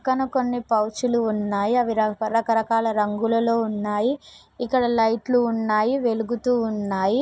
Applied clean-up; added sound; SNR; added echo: none; none; none; none.